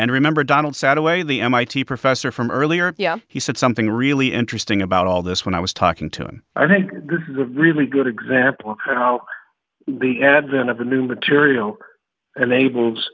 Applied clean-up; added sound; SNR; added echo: none; none; none; none.